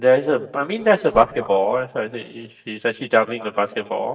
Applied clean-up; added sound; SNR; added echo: neural mask model DeepFilterNet 3.